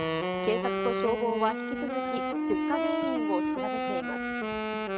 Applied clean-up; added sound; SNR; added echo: neural mask model RNNoise.